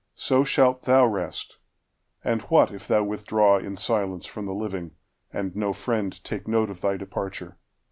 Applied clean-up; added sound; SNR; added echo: none; none; none; none.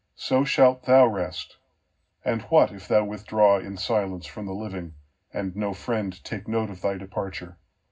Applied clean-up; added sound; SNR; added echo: none; none; none; reverberation time 0.4 s.